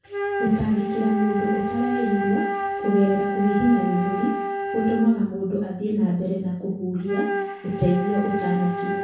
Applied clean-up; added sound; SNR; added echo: none; Wind instrument, woodwind instrument; 5 dB; reverberation time 0.6 s.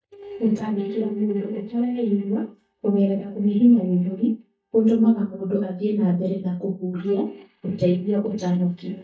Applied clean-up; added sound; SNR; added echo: neural mask model DeepFilterNet 3.